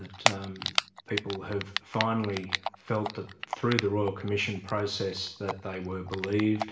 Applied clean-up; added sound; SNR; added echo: none; Typing; 4 dB; reverberation time 0.5 s.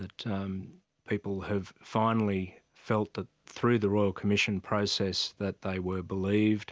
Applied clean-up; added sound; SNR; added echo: none; none; none; none.